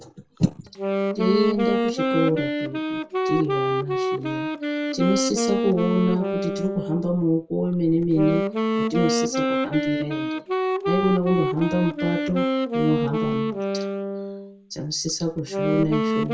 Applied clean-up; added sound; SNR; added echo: none; Wind instrument, woodwind instrument; 0 dB; reverberation time 0.2 s.